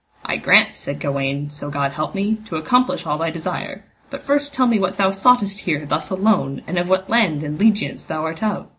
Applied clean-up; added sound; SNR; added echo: none; none; none; none.